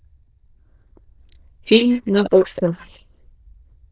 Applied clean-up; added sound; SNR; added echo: neural diffusion model UNIVERSE++.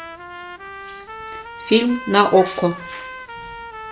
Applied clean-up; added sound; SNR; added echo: none; Trumpet; 13 dB; none.